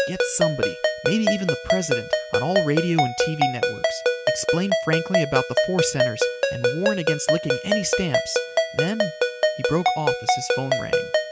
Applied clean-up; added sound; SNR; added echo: none; Ringtone; -4 dB; none.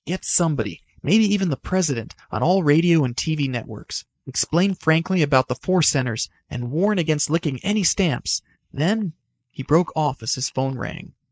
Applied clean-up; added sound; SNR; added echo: neural mask model Resemble Enhance denoiser.